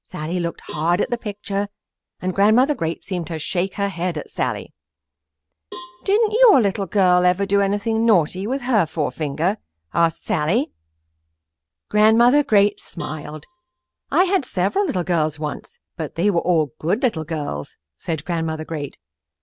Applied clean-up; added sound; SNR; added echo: none; Cowbell; 20 dB; none.